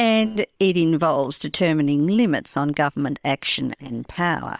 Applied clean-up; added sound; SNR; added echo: neural separator model SepFormer WHAM!.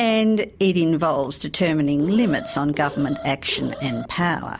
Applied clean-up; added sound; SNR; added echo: none; Alarm; 14 dB; none.